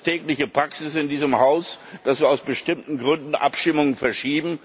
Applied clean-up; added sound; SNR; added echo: none; none; none; none.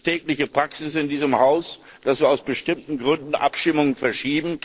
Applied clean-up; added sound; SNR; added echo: neural separator model SepFormer DNS4.